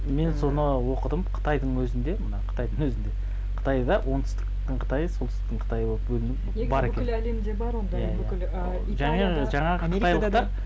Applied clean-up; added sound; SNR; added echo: none; Mechanical fan; -1 dB; none.